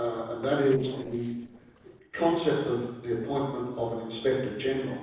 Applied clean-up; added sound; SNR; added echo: neural separator model SepFormer DNS4.